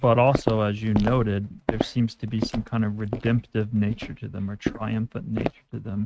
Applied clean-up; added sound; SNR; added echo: neural mask model RNNoise.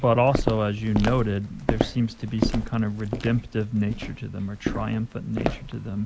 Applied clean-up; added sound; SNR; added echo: none; Walk, footsteps; 5 dB; none.